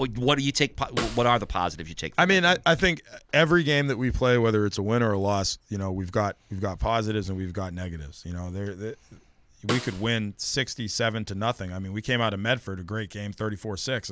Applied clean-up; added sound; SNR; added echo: none; Snare drum; 11 dB; none.